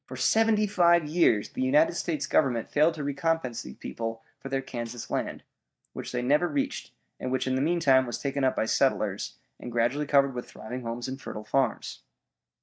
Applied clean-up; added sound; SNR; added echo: neural mask model DeepFilterNet 3.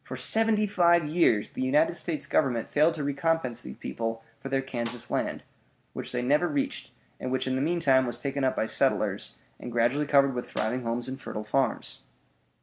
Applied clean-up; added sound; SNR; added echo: none; Snare drum; 18 dB; none.